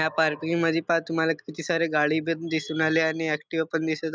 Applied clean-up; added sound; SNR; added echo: none; none; none; none.